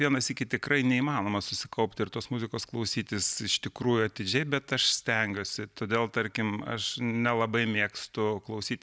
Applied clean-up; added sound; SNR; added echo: none; none; none; none.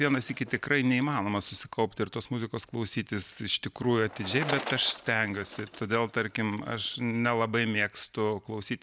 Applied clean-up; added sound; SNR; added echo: none; Bicycle; 15 dB; none.